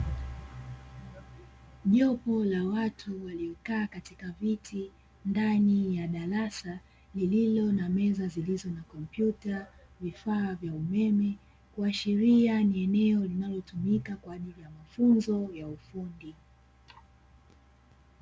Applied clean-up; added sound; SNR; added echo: none; none; none; none.